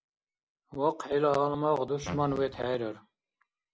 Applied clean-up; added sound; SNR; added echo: none; Fart; 11 dB; none.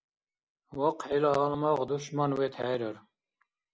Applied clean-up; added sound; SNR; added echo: none; none; none; none.